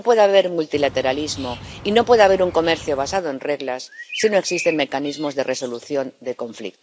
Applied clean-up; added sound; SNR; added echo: none; Bird + Bird; 15 dB; none.